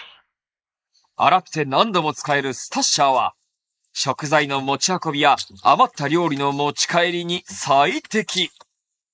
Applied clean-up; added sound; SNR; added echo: neural mask model Resemble Enhance denoiser.